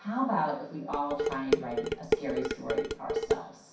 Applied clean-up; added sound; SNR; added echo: none; Dishes, pots, and pans; -3 dB; reverberation time 0.6 s.